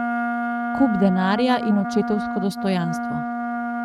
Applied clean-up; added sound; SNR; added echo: neural mask model RNNoise.